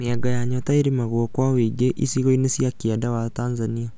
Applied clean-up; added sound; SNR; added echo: none; none; none; none.